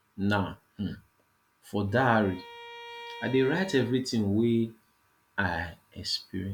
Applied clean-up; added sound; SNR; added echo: none; Bowed string instrument; 16 dB; none.